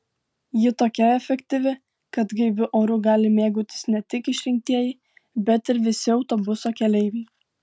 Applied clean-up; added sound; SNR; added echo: none; none; none; none.